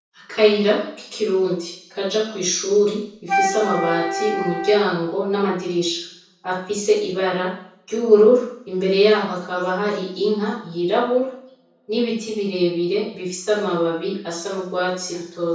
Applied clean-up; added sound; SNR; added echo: none; Wind instrument, woodwind instrument; 4 dB; reverberation time 0.6 s.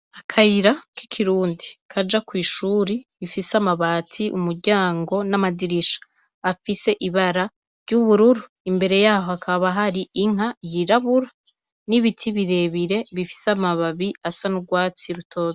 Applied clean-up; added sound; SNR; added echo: none; none; none; none.